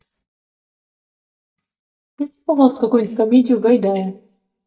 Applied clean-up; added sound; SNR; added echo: neural mask model DeepFilterNet 3.